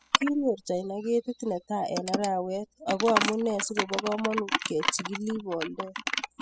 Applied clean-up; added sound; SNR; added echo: classical method spectral subtraction.